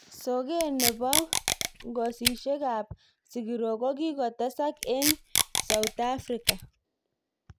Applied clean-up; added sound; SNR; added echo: none; Packing tape, duct tape; -1 dB; none.